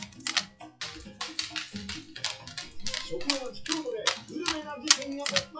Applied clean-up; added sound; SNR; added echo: classical method WPE with log-MMSE.